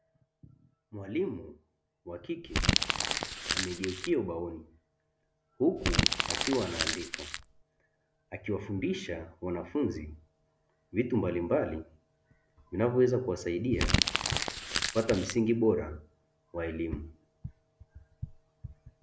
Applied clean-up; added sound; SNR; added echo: none; Crumpling, crinkling; -2 dB; none.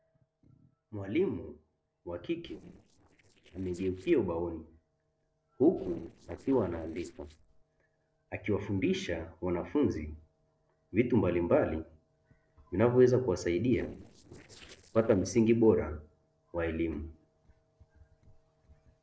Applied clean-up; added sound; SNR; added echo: neural separator model SepFormer DNS4.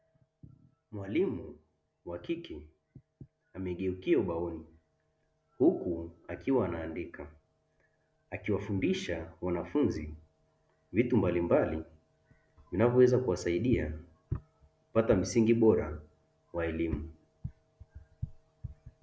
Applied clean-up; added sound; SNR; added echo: none; none; none; none.